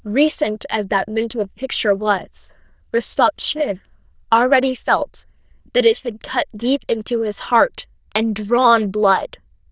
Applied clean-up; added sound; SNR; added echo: neural diffusion model UNIVERSE++.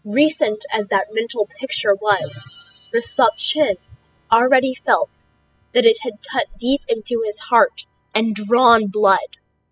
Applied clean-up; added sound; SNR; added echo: classical method spectral subtraction.